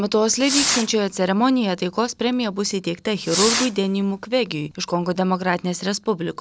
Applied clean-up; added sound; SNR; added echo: none; Fireworks; 8 dB; none.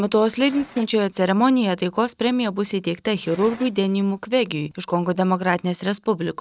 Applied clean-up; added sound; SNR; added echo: neural mask model RNNoise.